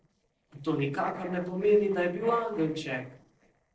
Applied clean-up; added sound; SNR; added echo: neural separator model SepFormer DNS4.